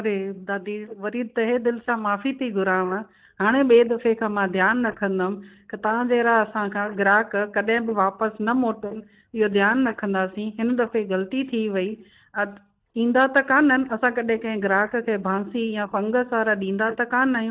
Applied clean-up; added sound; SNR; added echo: neural mask model DeepFilterNet 3.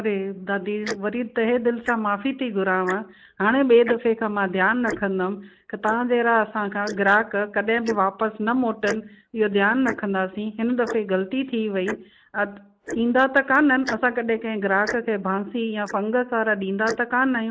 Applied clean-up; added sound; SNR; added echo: neural mask model Resemble Enhance denoiser.